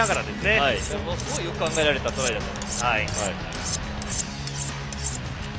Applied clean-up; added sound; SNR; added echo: none; Cutlery, silverware; 9 dB; none.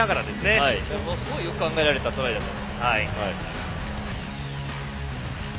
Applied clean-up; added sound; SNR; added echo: none; none; none; none.